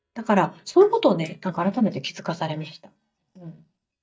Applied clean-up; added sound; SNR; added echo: neural mask model DeepFilterNet 3.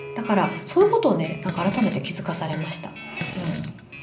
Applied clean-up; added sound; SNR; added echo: none; Fart; 13 dB; reverberation time 0.5 s.